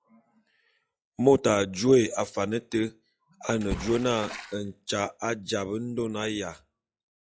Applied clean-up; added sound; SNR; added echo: classical method log-MMSE.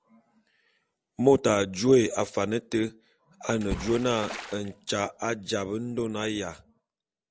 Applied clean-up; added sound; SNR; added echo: none; Water / Splash, splatter; 12 dB; none.